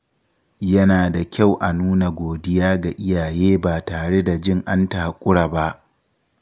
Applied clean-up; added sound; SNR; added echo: none; none; none; none.